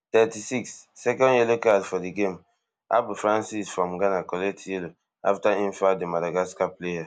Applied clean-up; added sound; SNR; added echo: none; none; none; none.